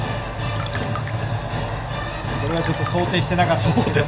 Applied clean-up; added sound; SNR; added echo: none; Trickle, dribble; 16 dB; reverberation time 0.3 s.